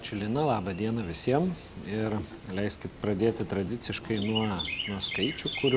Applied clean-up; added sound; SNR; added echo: none; Chirp, tweet; 10 dB; none.